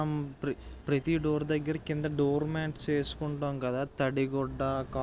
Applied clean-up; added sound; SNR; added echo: none; none; none; none.